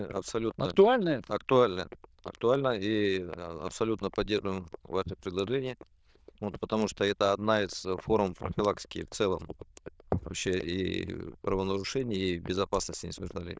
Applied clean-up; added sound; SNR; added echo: neural diffusion model UNIVERSE++.